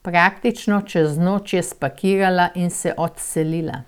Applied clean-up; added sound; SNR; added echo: none; none; none; none.